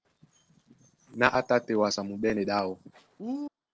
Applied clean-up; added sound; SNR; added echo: neural separator model SepFormer DNS4.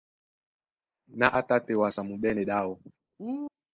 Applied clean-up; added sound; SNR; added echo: neural mask model Resemble Enhance denoiser.